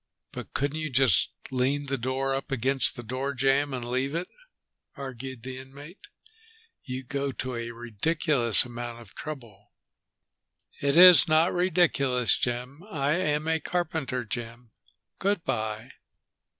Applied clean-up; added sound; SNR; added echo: none; none; none; none.